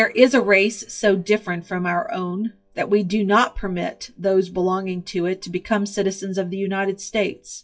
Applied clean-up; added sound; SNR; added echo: classical method WPE with log-MMSE.